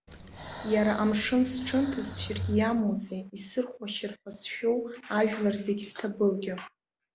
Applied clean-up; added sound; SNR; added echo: none; Breathing; 9 dB; none.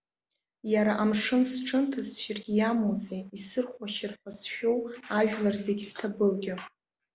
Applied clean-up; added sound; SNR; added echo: none; none; none; none.